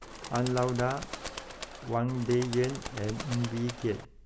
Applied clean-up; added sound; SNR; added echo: none; Bird; 10 dB; none.